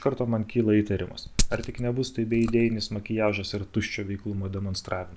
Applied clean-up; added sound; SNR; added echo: none; Glass; 8 dB; none.